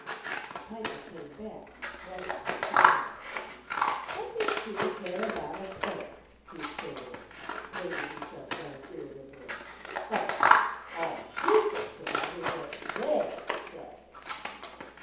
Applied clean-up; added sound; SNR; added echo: none; Scissors; -5 dB; reverberation time 0.7 s.